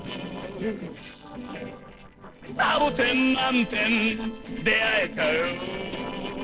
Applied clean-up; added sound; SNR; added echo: neural separator model SepFormer DNS4.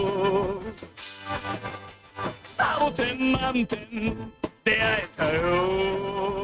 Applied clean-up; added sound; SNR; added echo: neural mask model RNNoise.